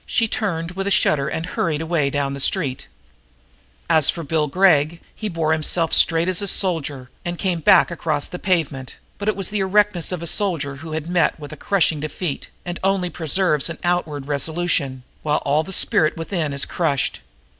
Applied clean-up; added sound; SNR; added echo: none; none; none; none.